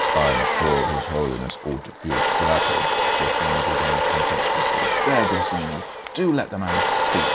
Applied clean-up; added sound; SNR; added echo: none; Domestic sounds, home sounds; -4 dB; none.